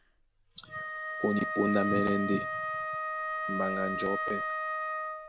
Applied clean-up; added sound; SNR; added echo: none; Wind instrument, woodwind instrument; 1 dB; none.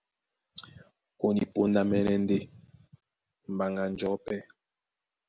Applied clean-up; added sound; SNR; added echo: none; none; none; none.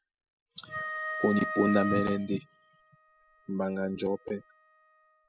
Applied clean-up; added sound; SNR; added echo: classical method spectral subtraction.